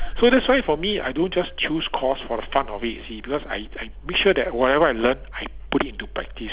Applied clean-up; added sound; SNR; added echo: none; Engine starting; 11 dB; none.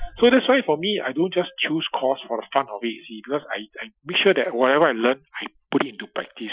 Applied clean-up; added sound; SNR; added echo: classical method Wiener filter.